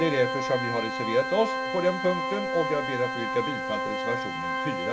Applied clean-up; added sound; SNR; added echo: none; Organ; 2 dB; reverberation time 0.2 s.